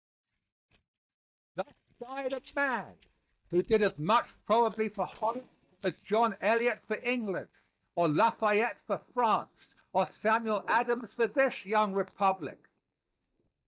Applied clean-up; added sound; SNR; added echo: neural mask model DeepFilterNet 3.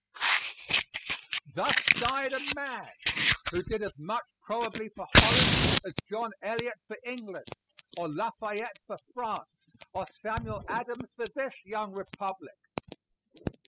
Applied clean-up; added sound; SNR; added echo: classical method spectral subtraction.